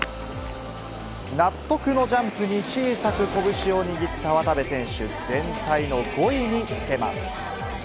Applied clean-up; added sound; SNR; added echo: none; none; none; none.